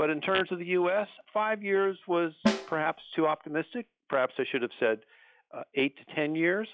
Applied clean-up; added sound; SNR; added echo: classical method log-MMSE.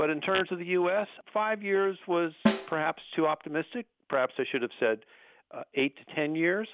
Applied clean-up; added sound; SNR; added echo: none; Snare drum; 3 dB; none.